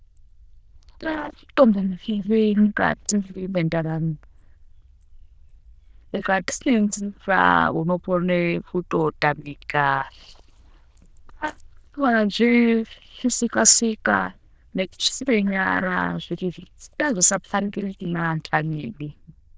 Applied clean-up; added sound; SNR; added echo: neural diffusion model UNIVERSE++.